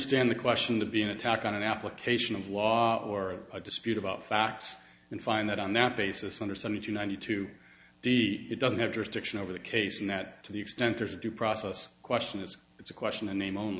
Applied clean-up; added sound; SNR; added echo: none; none; none; none.